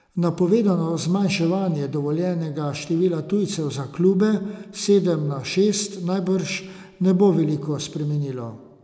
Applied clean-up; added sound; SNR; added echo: none; none; none; none.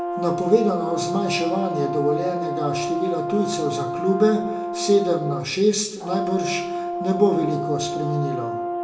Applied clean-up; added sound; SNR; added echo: none; Brass instrument; 4 dB; reverberation time 0.3 s.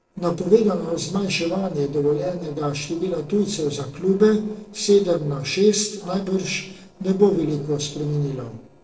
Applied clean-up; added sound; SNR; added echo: neural separator model SepFormer DNS4.